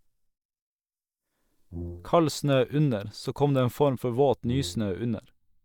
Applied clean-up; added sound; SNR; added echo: neural mask model DeepFilterNet 3.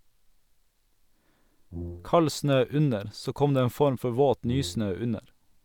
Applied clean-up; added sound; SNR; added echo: none; Brass instrument; 13 dB; none.